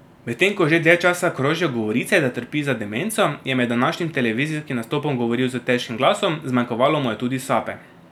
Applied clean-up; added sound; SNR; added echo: none; none; none; none.